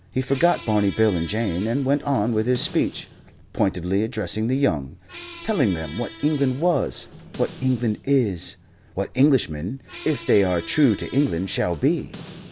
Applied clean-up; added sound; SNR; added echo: none; Squeak; 19 dB; none.